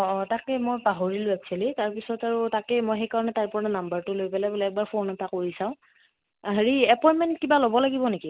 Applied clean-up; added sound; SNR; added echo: none; none; none; none.